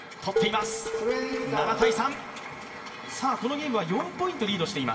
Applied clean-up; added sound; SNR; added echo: none; Dishes, pots, and pans; 2 dB; reverberation time 2.0 s.